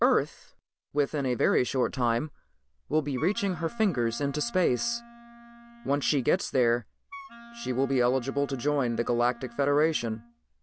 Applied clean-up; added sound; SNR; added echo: none; Wind instrument, woodwind instrument; 19 dB; none.